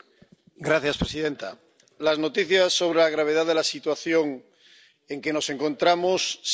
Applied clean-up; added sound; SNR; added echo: none; none; none; none.